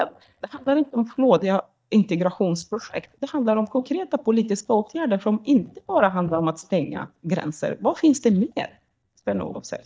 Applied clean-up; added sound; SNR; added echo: neural mask model DeepFilterNet 3.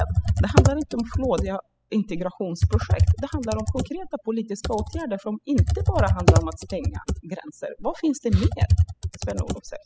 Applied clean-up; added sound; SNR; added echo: classical method spectral subtraction.